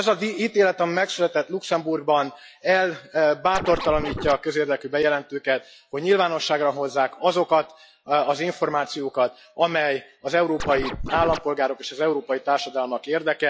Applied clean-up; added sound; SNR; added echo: classical method log-MMSE.